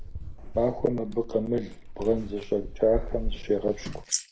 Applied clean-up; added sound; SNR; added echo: neural mask model Resemble Enhance denoiser.